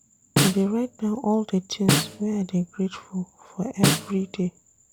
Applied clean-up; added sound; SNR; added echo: none; Snare drum; 0 dB; none.